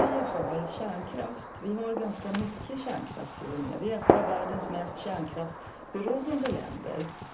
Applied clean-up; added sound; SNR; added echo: none; Gunshot, gunfire; -1 dB; reverberation time 0.3 s.